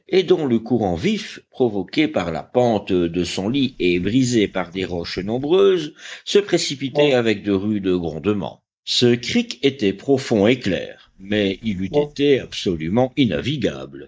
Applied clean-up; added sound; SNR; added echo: neural mask model DeepFilterNet 3.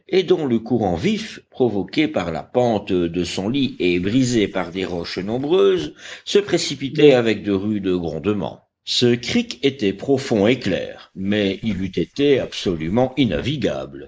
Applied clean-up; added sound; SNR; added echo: neural mask model Resemble Enhance denoiser.